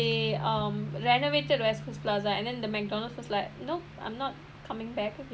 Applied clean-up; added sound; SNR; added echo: none; Bass guitar; 9 dB; none.